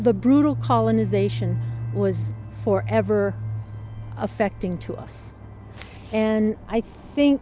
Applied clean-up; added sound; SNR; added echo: none; none; none; none.